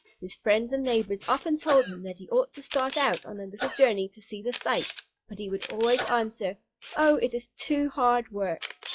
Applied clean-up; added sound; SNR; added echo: classical method log-MMSE.